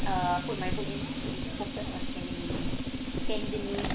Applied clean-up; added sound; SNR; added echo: none; Walk, footsteps + Tools; -4 dB; none.